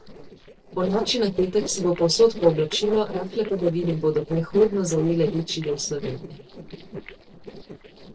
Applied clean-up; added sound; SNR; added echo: neural separator model SepFormer DNS4.